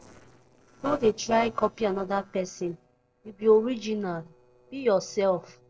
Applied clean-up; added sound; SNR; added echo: neural separator model SepFormer DNS4.